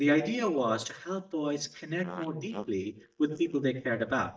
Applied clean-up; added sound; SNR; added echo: neural mask model DeepFilterNet 3.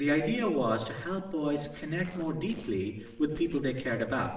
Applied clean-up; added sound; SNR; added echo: neural separator model SepFormer DNS4.